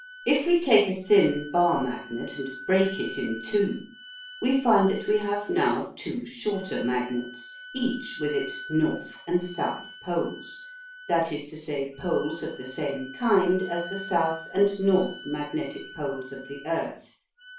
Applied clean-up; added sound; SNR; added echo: none; Wind instrument, woodwind instrument; 16 dB; reverberation time 0.4 s.